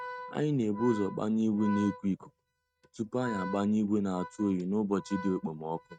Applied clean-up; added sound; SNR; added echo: neural mask model RNNoise.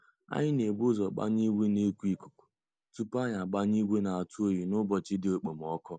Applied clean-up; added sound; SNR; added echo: none; none; none; none.